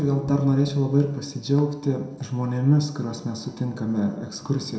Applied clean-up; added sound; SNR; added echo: none; none; none; reverberation time 0.6 s.